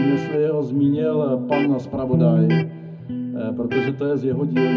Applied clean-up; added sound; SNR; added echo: none; Electric guitar; 2 dB; reverberation time 0.4 s.